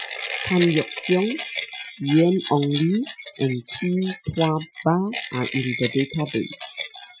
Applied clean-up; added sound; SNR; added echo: classical method Wiener filter.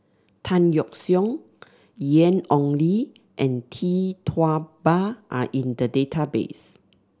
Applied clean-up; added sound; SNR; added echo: none; none; none; none.